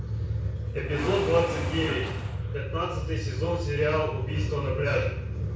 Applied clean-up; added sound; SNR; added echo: none; Engine / Mechanisms; 12 dB; reverberation time 0.6 s.